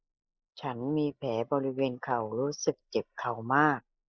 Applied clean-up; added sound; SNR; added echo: neural mask model Resemble Enhance denoiser.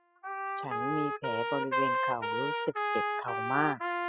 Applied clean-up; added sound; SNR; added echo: classical method spectral subtraction.